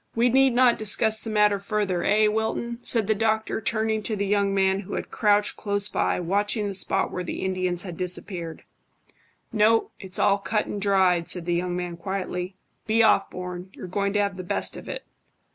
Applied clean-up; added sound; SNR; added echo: none; none; none; none.